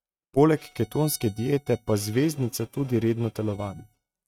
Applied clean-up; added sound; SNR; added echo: neural mask model RNNoise.